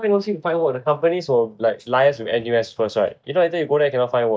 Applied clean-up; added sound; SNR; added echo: neural mask model DeepFilterNet 3.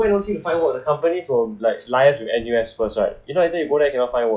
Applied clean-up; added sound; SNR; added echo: classical method log-MMSE.